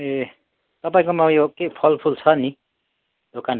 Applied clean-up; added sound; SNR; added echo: none; none; none; none.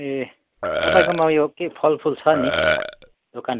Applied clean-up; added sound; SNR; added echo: none; Burping, eructation; 0 dB; none.